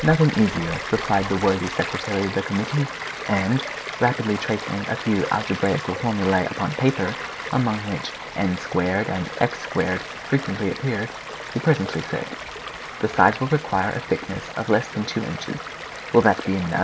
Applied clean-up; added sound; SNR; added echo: none; Stream; 9 dB; none.